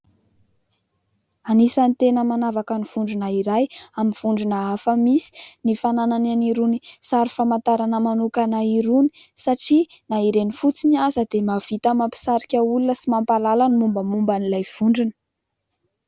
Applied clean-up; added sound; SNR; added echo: none; none; none; none.